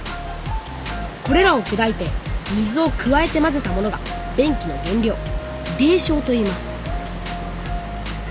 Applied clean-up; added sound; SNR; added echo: none; Water; 17 dB; none.